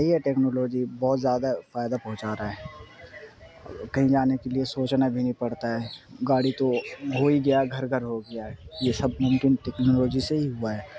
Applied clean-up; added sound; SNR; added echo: none; none; none; none.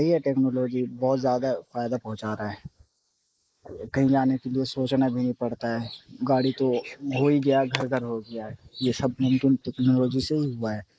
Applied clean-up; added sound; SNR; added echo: neural mask model Resemble Enhance denoiser.